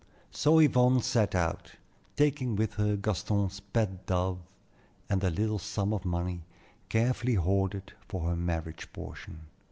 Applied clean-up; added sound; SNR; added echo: none; none; none; none.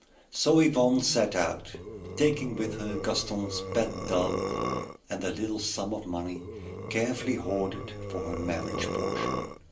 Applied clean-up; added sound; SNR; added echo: none; Burping, eructation; 5 dB; reverberation time 0.3 s.